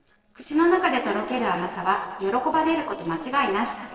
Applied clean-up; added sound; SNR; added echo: neural separator model SepFormer DNS4.